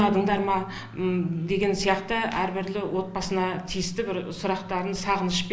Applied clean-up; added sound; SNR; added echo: none; none; none; none.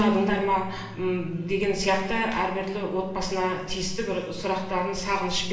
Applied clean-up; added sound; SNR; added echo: none; none; none; reverberation time 1.0 s.